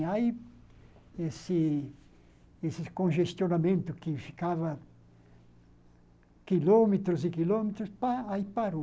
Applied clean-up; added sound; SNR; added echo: none; none; none; none.